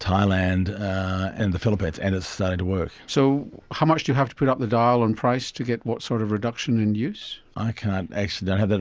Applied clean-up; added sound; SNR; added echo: none; none; none; none.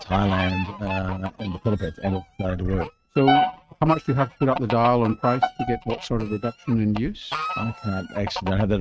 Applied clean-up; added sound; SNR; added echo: neural mask model RNNoise.